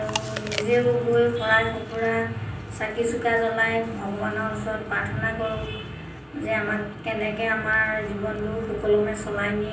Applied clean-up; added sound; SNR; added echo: none; Chewing, mastication; 18 dB; reverberation time 0.6 s.